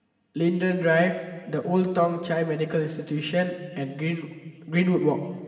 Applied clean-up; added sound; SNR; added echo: none; none; none; reverberation time 1.7 s.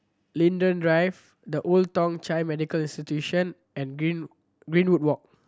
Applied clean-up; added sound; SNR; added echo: none; none; none; none.